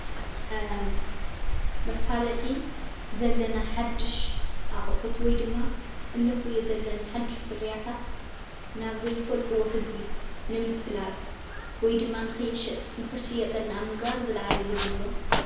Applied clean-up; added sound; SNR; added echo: none; Wind; -3 dB; reverberation time 0.9 s.